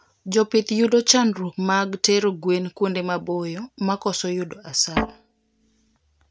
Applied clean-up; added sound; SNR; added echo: neural mask model RNNoise.